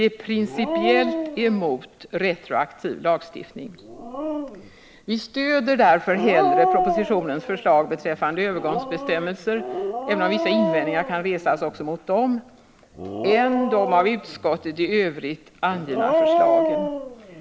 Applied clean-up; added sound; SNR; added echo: none; Dog; 3 dB; none.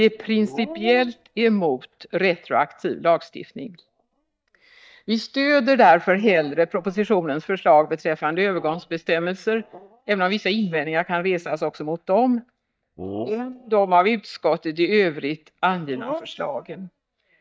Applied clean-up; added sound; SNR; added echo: neural mask model DeepFilterNet 3.